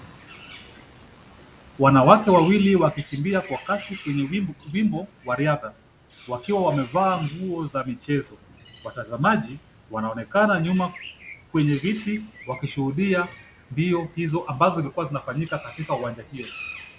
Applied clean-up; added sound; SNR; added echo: none; Bird + Bird; 20 dB; none.